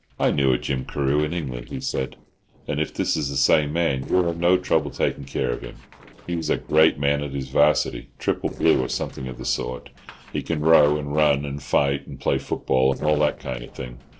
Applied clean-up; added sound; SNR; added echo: neural separator model SepFormer DNS4.